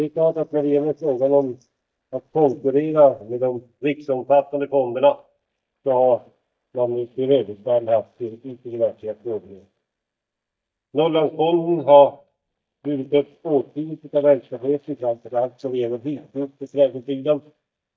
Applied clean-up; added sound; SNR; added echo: neural mask model DeepFilterNet 3.